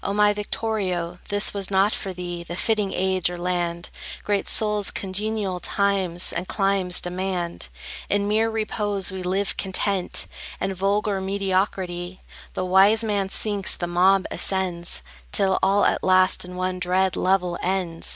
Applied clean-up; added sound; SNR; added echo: none; none; none; none.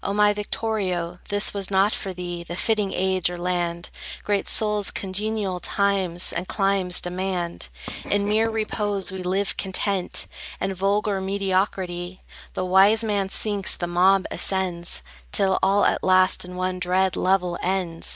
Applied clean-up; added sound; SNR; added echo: neural mask model DeepFilterNet 3.